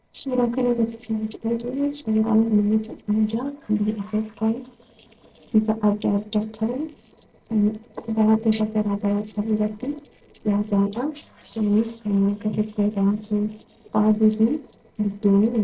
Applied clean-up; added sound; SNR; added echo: neural separator model SepFormer DNS4.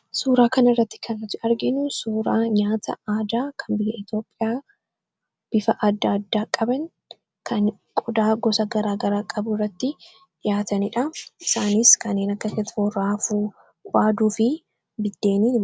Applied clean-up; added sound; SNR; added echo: none; none; none; none.